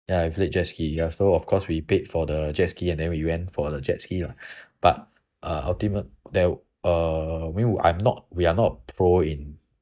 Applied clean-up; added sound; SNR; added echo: neural mask model DeepFilterNet 3.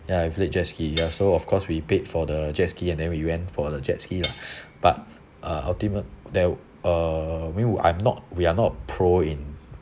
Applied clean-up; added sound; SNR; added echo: none; Cutlery, silverware; 9 dB; none.